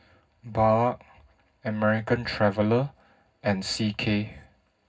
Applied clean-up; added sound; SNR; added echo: none; none; none; reverberation time 0.4 s.